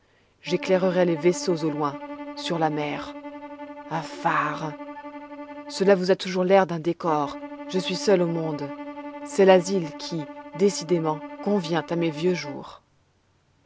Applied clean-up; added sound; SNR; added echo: none; Bowed string instrument; 13 dB; none.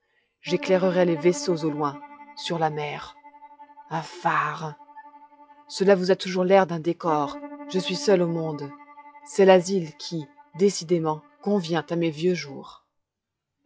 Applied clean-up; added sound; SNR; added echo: classical method log-MMSE.